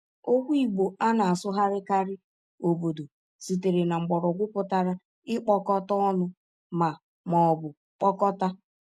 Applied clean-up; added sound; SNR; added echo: none; none; none; none.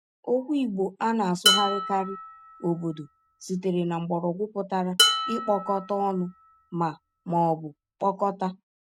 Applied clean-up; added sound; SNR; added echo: none; Dishes, pots, and pans; 2 dB; none.